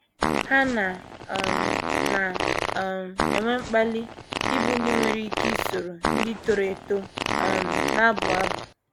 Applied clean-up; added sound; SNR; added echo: none; Fart; 0 dB; none.